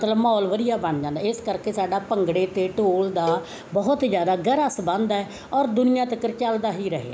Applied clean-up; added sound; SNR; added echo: none; Cowbell; 11 dB; none.